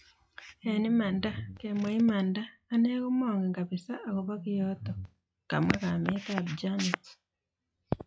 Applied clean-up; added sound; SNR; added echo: classical method log-MMSE.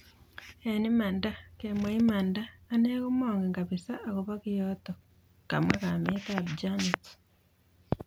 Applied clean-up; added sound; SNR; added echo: none; none; none; none.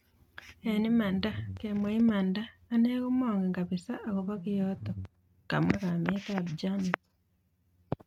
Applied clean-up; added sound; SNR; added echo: neural mask model RNNoise.